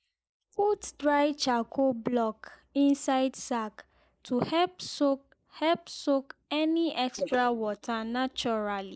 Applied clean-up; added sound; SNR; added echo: neural mask model Resemble Enhance denoiser.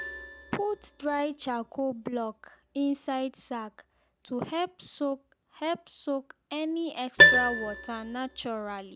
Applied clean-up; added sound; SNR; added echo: none; Piano; -2 dB; none.